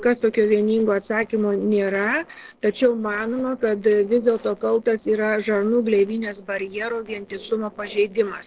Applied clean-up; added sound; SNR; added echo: neural separator model SepFormer DNS4.